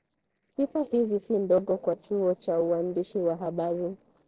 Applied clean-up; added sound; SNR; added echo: neural separator model SepFormer DNS4.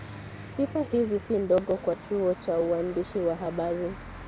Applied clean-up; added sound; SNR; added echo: none; Church bell / Traffic noise, roadway noise; 14 dB; none.